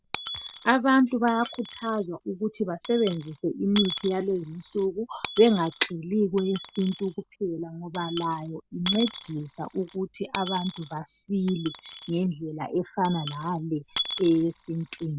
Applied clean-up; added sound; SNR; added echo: none; Coin (dropping) / Dishes, pots, and pans; 0 dB; none.